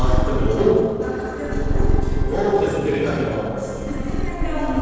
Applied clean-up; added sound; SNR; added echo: neural separator model SepFormer DNS4.